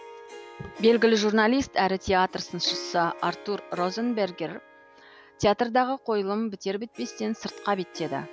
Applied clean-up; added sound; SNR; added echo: none; Harp; 18 dB; none.